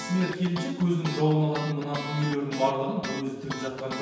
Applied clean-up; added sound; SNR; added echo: none; Guitar; 10 dB; reverberation time 1.2 s.